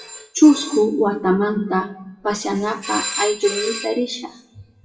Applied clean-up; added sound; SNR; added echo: classical method WPE with log-MMSE.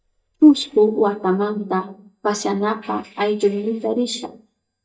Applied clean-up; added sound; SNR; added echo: neural mask model DeepFilterNet 3.